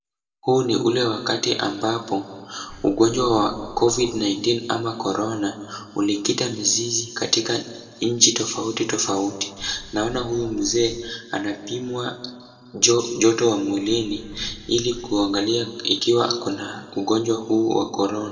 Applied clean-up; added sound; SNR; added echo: none; Bird; 18 dB; reverberation time 1.4 s.